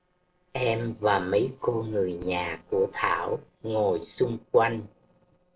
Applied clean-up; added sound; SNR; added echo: neural separator model SepFormer DNS4.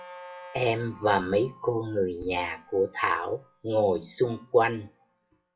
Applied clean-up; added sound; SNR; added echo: classical method WPE with log-MMSE.